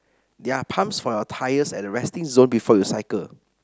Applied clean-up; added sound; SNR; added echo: none; none; none; none.